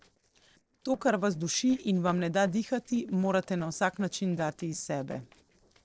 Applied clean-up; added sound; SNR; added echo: neural separator model SepFormer DNS4.